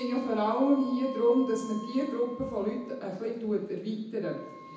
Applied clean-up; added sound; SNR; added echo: none; Wind instrument, woodwind instrument; 17 dB; reverberation time 0.9 s.